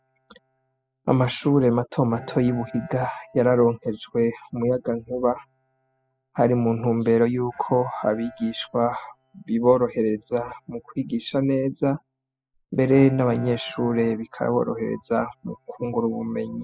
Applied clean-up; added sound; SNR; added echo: classical method spectral subtraction.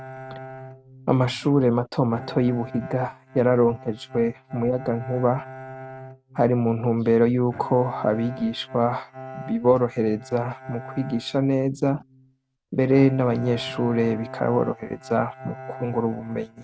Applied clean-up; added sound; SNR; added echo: neural mask model RNNoise.